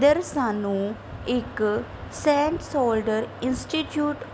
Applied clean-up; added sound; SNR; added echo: none; none; none; none.